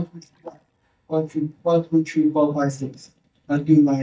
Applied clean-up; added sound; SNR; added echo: neural mask model DeepFilterNet 3.